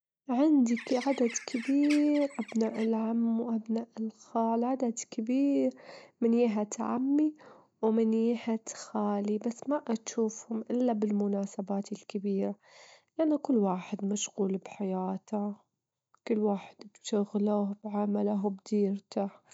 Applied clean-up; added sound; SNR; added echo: none; Bird; 15 dB; none.